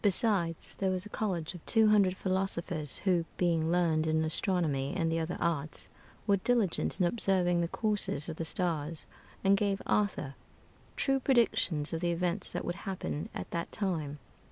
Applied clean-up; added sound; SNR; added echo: none; none; none; none.